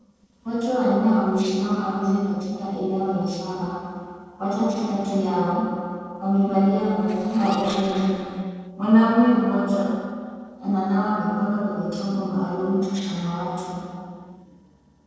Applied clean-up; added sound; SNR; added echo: neural separator model SepFormer DNS4.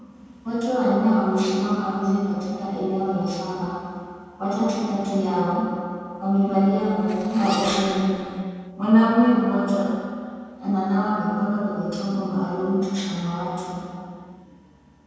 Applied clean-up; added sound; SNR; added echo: none; Zipper (clothing); 16 dB; reverberation time 2.0 s.